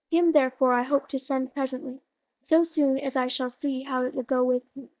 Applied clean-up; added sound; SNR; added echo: neural mask model DeepFilterNet 3.